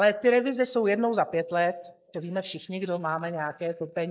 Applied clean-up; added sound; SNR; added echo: neural mask model Resemble Enhance denoiser.